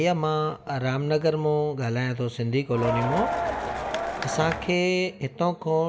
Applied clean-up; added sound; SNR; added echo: none; Crowd; 3 dB; none.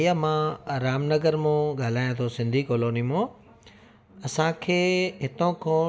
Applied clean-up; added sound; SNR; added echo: none; none; none; none.